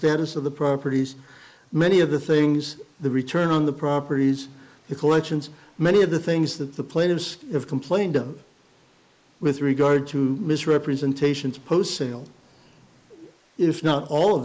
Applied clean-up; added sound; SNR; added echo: neural mask model Resemble Enhance denoiser.